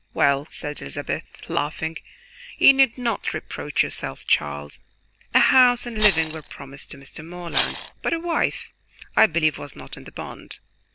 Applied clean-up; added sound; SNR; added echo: none; Rattle; 5 dB; none.